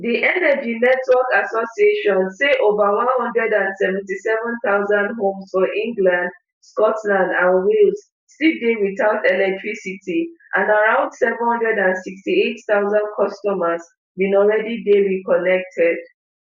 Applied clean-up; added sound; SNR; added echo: none; none; none; none.